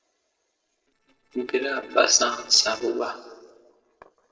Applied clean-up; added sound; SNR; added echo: neural separator model SepFormer DNS4.